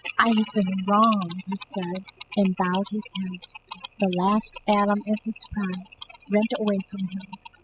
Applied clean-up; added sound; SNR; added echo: classical method spectral subtraction.